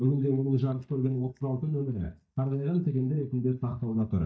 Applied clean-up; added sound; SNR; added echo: neural mask model DeepFilterNet 3.